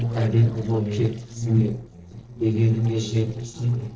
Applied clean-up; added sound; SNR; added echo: neural separator model SepFormer DNS4.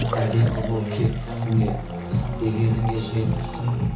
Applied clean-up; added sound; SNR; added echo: none; Liquid; 12 dB; reverberation time 0.8 s.